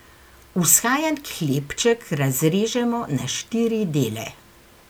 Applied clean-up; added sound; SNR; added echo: none; none; none; none.